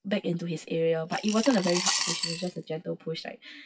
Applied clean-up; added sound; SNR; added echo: classical method WPE with log-MMSE.